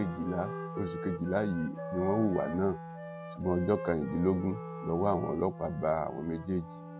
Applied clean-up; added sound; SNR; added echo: none; Wind instrument, woodwind instrument + Wind instrument, woodwind instrument; 9 dB; none.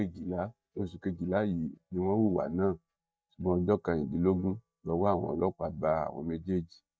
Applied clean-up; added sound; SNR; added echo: neural mask model DeepFilterNet 3.